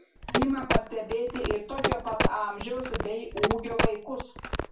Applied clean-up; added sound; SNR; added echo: none; Telephone; -2 dB; reverberation time 0.3 s.